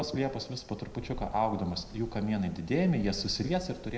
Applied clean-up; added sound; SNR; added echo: none; Wind; 14 dB; reverberation time 0.7 s.